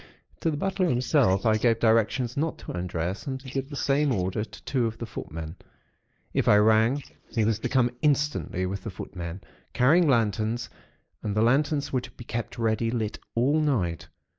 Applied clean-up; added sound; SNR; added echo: neural mask model Resemble Enhance denoiser.